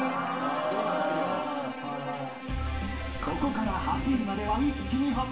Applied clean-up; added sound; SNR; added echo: none; Bowed string instrument; 9 dB; reverberation time 0.8 s.